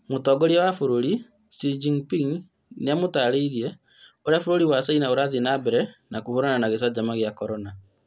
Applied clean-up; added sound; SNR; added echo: none; none; none; none.